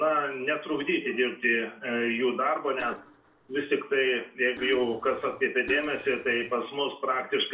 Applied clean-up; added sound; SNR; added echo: neural separator model SepFormer DNS4.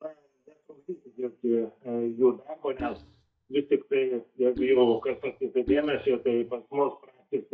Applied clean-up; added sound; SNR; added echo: neural mask model DeepFilterNet 3.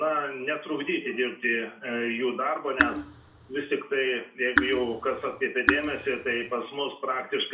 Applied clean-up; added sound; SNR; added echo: none; Raindrop / Drip; 1 dB; reverberation time 0.4 s.